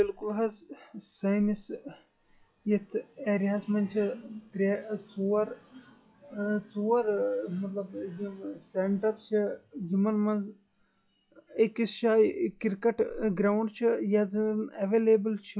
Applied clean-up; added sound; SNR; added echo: classical method log-MMSE.